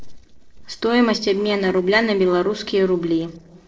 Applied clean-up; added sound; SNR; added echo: neural separator model SepFormer DNS4.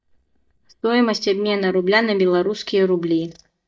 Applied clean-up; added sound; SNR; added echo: neural mask model DeepFilterNet 3.